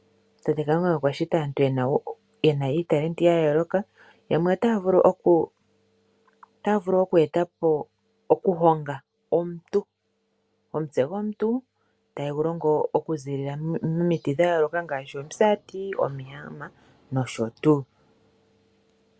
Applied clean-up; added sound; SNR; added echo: none; none; none; none.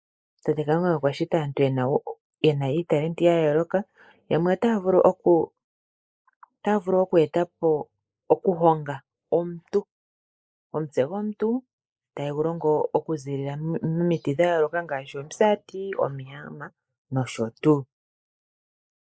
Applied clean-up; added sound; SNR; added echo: neural mask model Resemble Enhance denoiser.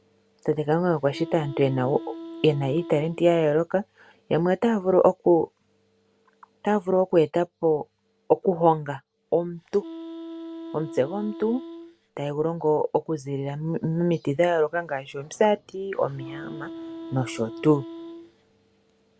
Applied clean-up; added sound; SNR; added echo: none; Wind instrument, woodwind instrument; 14 dB; none.